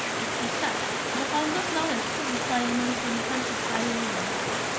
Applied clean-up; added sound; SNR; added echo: none; Stream; -3 dB; none.